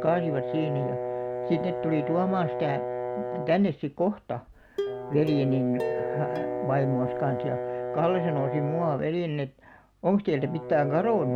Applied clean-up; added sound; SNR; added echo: none; Plucked string instrument + Brass instrument; 4 dB; none.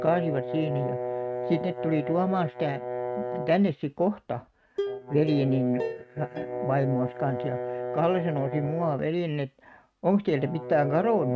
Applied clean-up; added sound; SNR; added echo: neural mask model RNNoise.